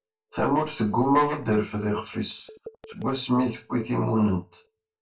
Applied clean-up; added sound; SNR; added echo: neural mask model DeepFilterNet 3.